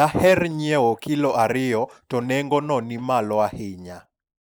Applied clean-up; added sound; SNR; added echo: neural mask model Resemble Enhance denoiser.